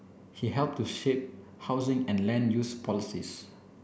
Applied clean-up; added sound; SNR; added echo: none; none; none; none.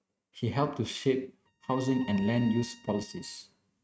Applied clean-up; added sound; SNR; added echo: neural mask model RNNoise.